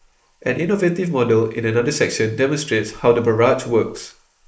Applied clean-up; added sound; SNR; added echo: neural mask model Resemble Enhance denoiser.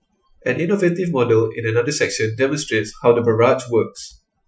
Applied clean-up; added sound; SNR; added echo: classical method Wiener filter.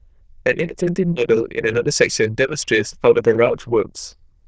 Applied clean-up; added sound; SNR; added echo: neural diffusion model UNIVERSE++.